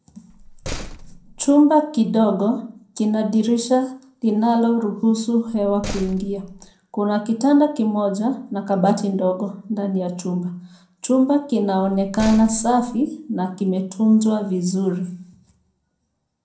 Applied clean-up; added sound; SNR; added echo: none; Slam; 13 dB; reverberation time 0.5 s.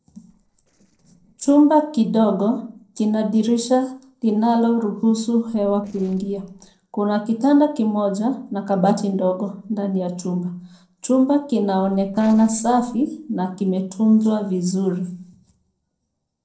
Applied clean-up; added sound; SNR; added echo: neural separator model SepFormer DNS4.